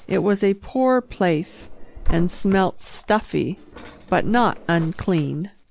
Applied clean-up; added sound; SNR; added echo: none; Drawer open or close; 8 dB; none.